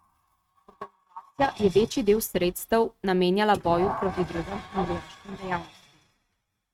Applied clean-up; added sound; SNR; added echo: neural mask model RNNoise.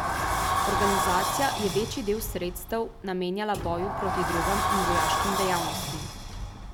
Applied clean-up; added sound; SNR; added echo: none; Sliding door; -2 dB; none.